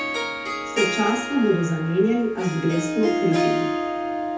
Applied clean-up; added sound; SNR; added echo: none; Harp; 2 dB; reverberation time 0.6 s.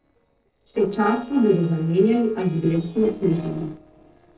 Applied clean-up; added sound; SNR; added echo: neural separator model SepFormer DNS4.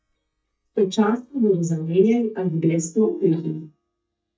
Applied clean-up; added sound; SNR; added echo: neural mask model DeepFilterNet 3.